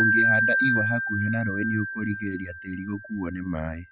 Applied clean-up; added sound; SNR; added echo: none; Wind chime; -2 dB; none.